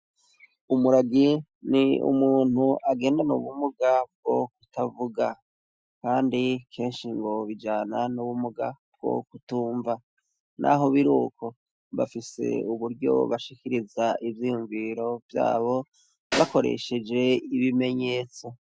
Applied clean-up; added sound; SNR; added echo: classical method Wiener filter.